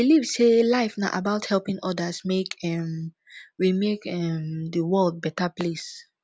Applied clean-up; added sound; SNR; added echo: none; none; none; none.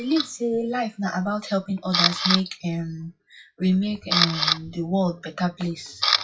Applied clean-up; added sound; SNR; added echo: classical method WPE with log-MMSE.